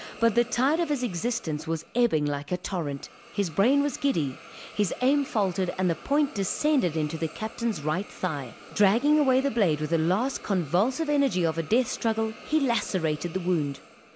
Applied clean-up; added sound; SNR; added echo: none; Hiss; 20 dB; none.